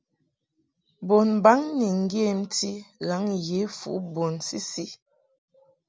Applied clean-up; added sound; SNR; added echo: none; none; none; none.